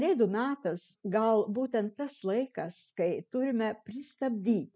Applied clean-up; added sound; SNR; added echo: none; none; none; none.